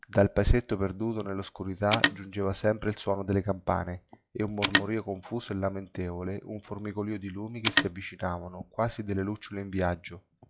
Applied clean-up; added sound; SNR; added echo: classical method log-MMSE.